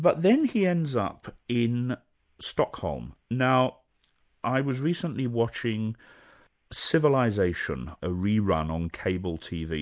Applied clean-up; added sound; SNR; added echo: none; none; none; none.